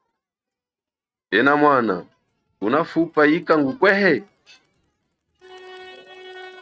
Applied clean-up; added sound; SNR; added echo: neural mask model RNNoise.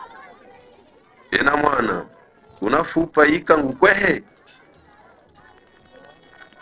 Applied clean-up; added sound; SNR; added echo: neural separator model SepFormer DNS4.